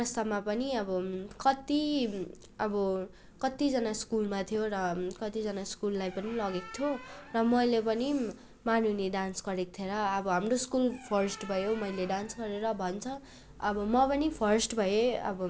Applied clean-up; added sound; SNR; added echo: none; Squeak; 20 dB; none.